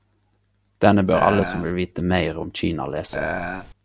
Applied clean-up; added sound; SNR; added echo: none; Burping, eructation; 5 dB; none.